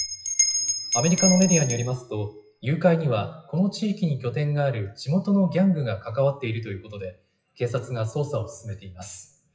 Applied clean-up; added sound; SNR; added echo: classical method WPE with log-MMSE.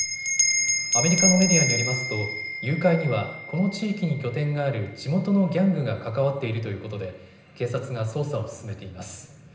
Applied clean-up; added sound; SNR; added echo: none; Bell; 3 dB; reverberation time 0.9 s.